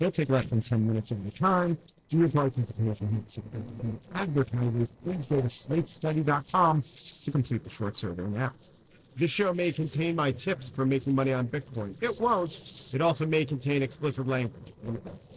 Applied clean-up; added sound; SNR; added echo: neural separator model SepFormer DNS4.